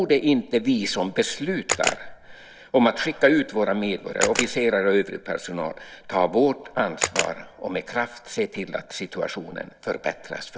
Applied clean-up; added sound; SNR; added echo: none; Camera; 6 dB; none.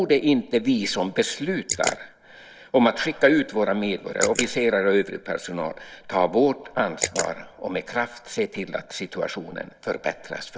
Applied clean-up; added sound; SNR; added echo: neural mask model Resemble Enhance denoiser.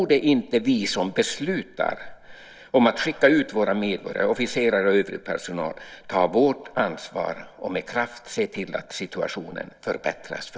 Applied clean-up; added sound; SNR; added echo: none; none; none; none.